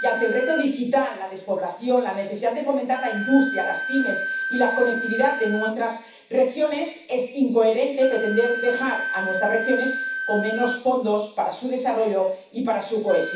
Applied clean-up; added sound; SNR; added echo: none; Wind instrument, woodwind instrument; 8 dB; reverberation time 0.7 s.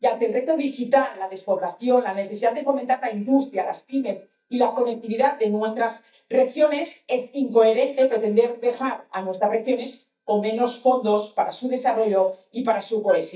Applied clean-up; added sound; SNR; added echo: neural mask model DeepFilterNet 3.